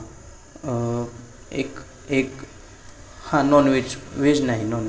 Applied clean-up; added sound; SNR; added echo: none; none; none; reverberation time 1.1 s.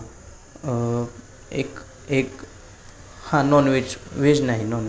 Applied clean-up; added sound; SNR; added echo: none; none; none; none.